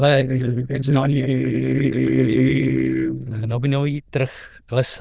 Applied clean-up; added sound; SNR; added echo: neural diffusion model UNIVERSE++.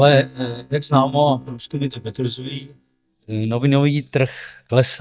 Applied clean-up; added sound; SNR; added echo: neural mask model DeepFilterNet 3.